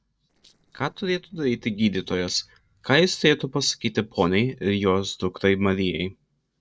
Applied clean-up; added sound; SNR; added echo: neural separator model SepFormer DNS4.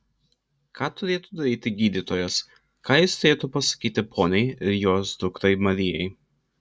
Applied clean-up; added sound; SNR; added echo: none; none; none; none.